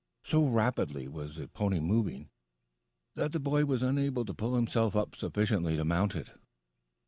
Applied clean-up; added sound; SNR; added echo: none; none; none; none.